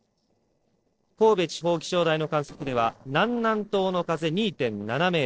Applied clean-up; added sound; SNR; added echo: neural separator model SepFormer DNS4.